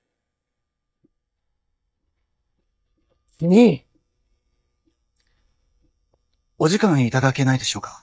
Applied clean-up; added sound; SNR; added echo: neural mask model DeepFilterNet 3.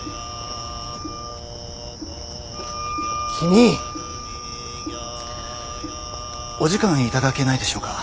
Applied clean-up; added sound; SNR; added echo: none; Wind instrument, woodwind instrument; 11 dB; none.